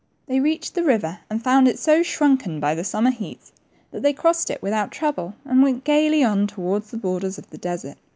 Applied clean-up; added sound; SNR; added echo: none; none; none; none.